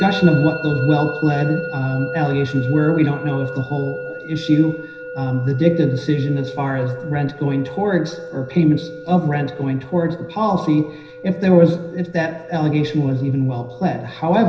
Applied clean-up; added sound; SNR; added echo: none; Musical instrument; 13 dB; reverberation time 0.9 s.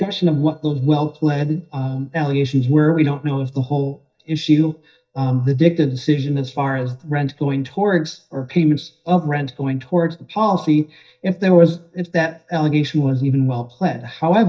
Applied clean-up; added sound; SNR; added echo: neural mask model DeepFilterNet 3.